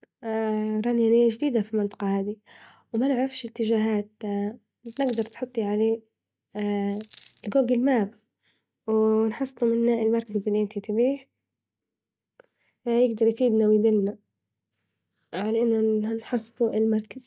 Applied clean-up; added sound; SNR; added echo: none; Coin (dropping); 11 dB; none.